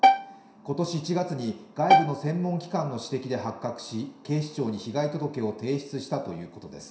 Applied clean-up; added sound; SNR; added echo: none; Bowed string instrument; -5 dB; reverberation time 0.7 s.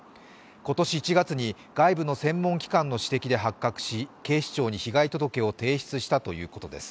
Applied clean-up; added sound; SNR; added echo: none; none; none; none.